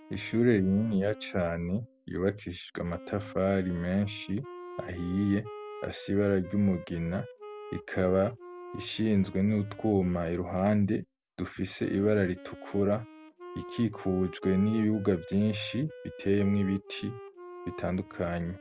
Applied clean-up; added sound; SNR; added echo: none; Wind instrument, woodwind instrument; 17 dB; none.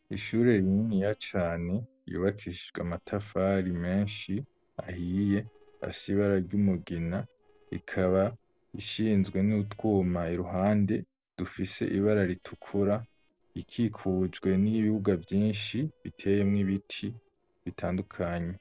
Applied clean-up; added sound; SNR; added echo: neural separator model SepFormer DNS4.